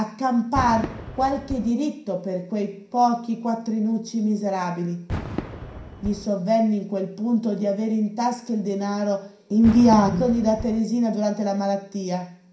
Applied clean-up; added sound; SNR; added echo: none; Fireworks; 14 dB; reverberation time 0.5 s.